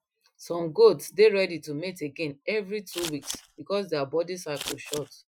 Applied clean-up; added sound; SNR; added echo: classical method Wiener filter.